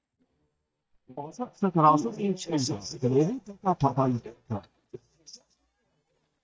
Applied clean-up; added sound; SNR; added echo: neural mask model DeepFilterNet 3.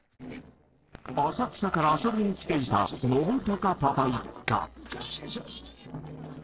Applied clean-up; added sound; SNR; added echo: neural separator model SepFormer DNS4.